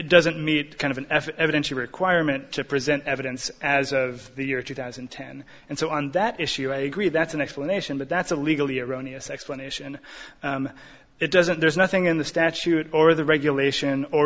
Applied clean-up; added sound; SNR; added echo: none; none; none; none.